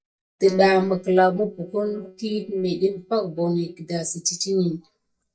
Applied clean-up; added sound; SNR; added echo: neural mask model DeepFilterNet 3.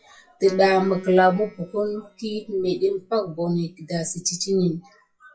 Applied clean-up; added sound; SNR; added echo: classical method WPE with log-MMSE.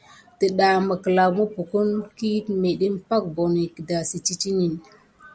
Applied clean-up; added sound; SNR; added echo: none; none; none; none.